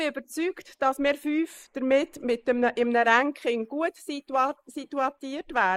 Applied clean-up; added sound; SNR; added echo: neural mask model Resemble Enhance denoiser.